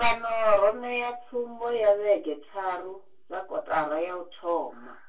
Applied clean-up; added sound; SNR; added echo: none; none; none; reverberation time 0.2 s.